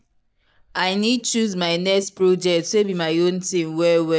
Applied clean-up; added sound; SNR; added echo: neural mask model DeepFilterNet 3.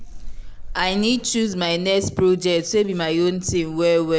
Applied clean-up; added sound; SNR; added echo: none; Wind; 14 dB; none.